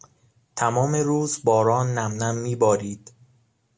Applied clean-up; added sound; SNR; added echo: none; none; none; none.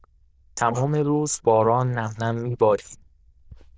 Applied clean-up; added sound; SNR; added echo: neural diffusion model UNIVERSE++.